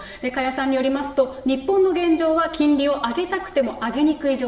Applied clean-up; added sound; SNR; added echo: none; none; none; reverberation time 1.1 s.